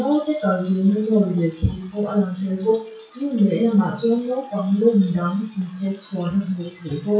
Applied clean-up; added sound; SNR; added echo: classical method WPE with log-MMSE.